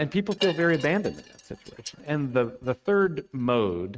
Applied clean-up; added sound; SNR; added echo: neural mask model RNNoise.